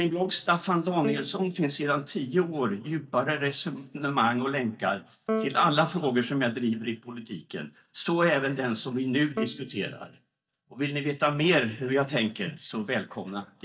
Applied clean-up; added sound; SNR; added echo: neural mask model DeepFilterNet 3.